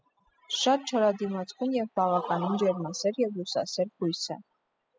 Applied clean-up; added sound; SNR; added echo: classical method spectral subtraction.